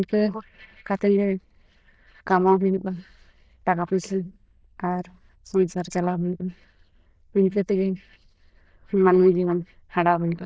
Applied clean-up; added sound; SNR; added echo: neural diffusion model UNIVERSE++.